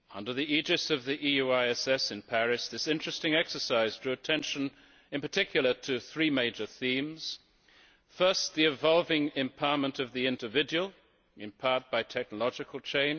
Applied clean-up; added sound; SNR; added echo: none; none; none; none.